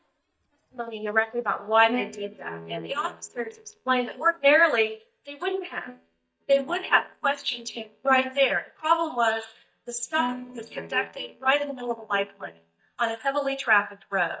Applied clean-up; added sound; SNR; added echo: neural mask model DeepFilterNet 3.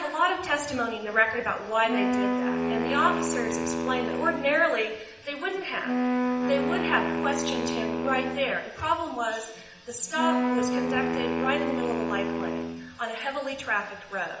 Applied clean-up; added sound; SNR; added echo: none; Wind instrument, woodwind instrument; 0 dB; reverberation time 0.8 s.